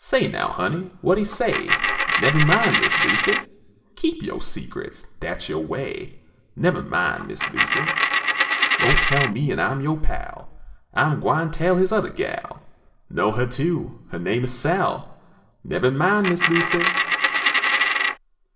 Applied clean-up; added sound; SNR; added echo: none; Coin (dropping); -3 dB; reverberation time 1.4 s.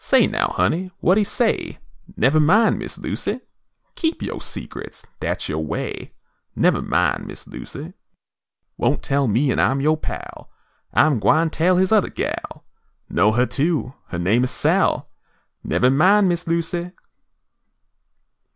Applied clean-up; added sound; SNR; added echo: none; none; none; none.